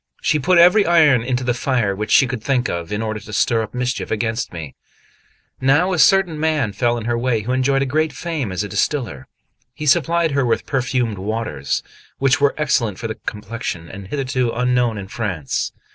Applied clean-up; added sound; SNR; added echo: none; none; none; none.